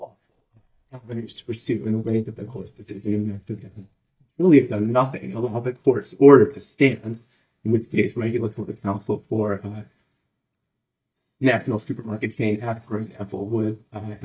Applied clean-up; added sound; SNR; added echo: neural mask model DeepFilterNet 3.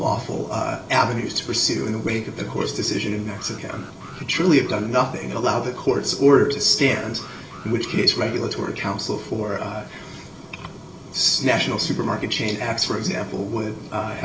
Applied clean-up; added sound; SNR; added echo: none; Alarm; 20 dB; reverberation time 1.2 s.